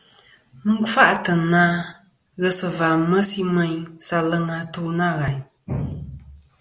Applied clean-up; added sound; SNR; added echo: none; none; none; none.